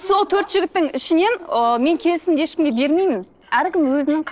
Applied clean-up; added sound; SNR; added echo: neural separator model SepFormer DNS4.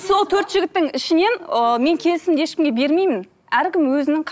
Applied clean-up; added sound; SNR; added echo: none; none; none; none.